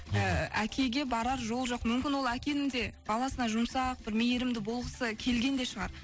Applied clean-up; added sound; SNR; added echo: none; none; none; none.